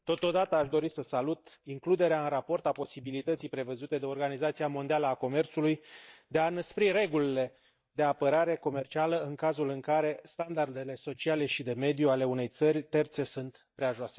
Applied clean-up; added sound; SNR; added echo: neural mask model DeepFilterNet 3.